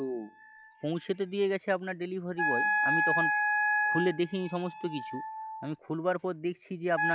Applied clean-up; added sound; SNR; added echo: classical method log-MMSE.